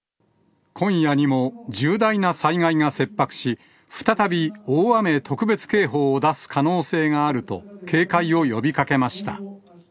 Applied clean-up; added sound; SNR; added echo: none; none; none; none.